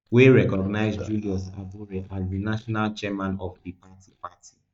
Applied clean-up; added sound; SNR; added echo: neural mask model DeepFilterNet 3.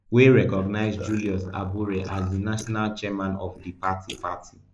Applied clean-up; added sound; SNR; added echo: neural mask model Resemble Enhance denoiser.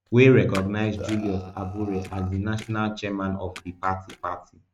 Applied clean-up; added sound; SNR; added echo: neural mask model RNNoise.